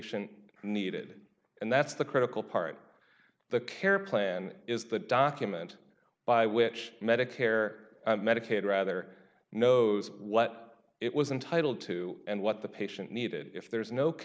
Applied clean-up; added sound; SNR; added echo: none; none; none; none.